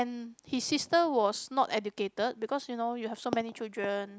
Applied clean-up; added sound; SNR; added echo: none; none; none; none.